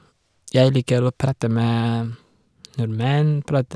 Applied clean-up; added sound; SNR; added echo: none; none; none; none.